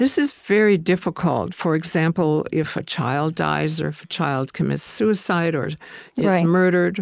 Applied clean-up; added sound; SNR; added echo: neural mask model Resemble Enhance denoiser.